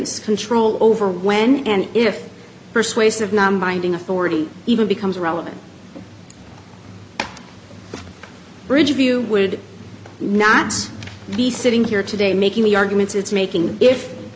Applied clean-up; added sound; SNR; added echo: none; none; none; none.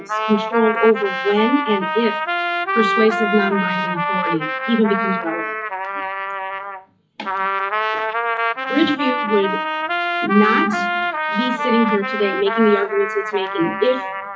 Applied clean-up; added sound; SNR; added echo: classical method WPE with log-MMSE.